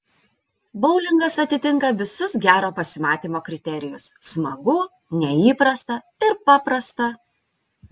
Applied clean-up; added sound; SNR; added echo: none; none; none; none.